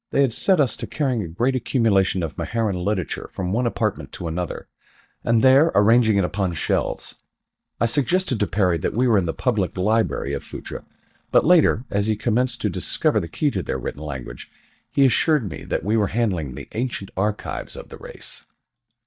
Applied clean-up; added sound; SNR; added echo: neural mask model DeepFilterNet 3.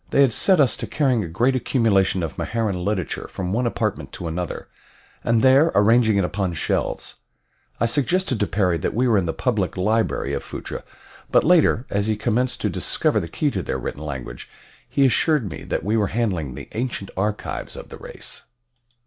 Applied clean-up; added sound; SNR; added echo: none; none; none; none.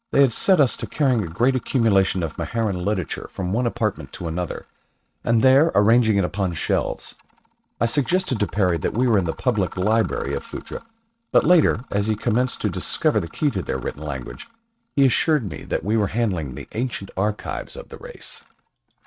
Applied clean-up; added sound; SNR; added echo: neural mask model RNNoise.